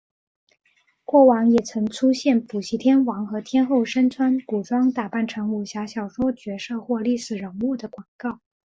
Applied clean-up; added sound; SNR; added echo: none; none; none; none.